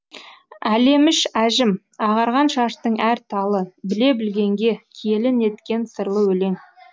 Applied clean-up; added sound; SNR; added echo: none; none; none; none.